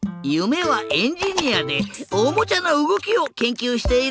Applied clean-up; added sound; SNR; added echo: none; none; none; none.